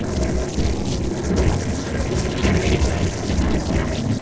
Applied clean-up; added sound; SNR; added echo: neural separator model SepFormer DNS4.